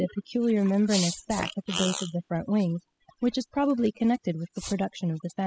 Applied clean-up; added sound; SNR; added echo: classical method spectral subtraction.